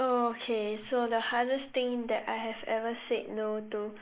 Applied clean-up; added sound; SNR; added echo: neural mask model Resemble Enhance denoiser.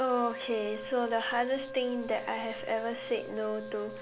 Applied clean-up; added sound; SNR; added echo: none; Wind instrument, woodwind instrument; 10 dB; none.